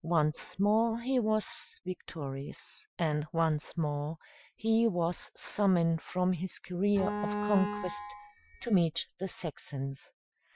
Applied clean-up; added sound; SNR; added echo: classical method Wiener filter.